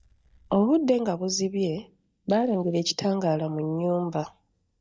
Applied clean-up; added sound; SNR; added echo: neural mask model DeepFilterNet 3.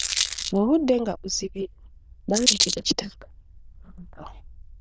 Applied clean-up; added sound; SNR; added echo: neural diffusion model UNIVERSE++.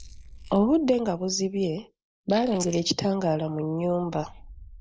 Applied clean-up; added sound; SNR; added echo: neural mask model Resemble Enhance denoiser.